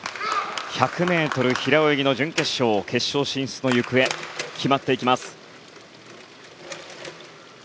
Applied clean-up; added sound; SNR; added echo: none; none; none; none.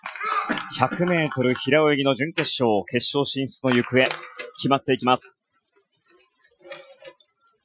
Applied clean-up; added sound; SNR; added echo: classical method Wiener filter.